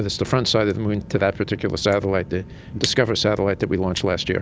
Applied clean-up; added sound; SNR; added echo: none; Crushing; 20 dB; none.